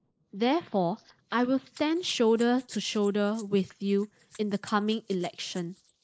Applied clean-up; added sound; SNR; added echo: neural mask model Resemble Enhance denoiser.